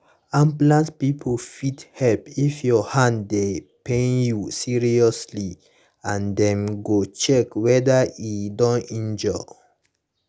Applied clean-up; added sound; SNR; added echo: none; none; none; none.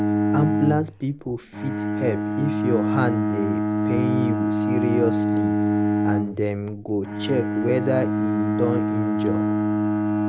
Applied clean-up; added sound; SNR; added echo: none; Bowed string instrument; -3 dB; none.